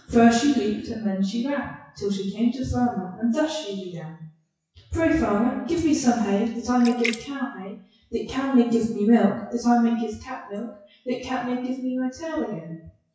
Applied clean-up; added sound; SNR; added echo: classical method WPE with log-MMSE.